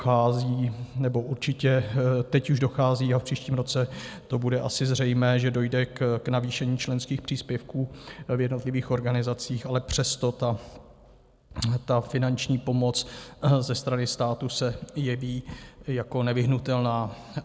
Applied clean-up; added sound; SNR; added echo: none; none; none; none.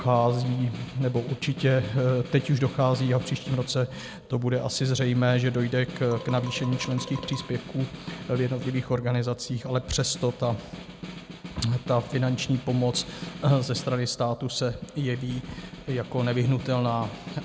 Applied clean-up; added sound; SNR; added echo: none; Marimba, xylophone + Snare drum; 14 dB; none.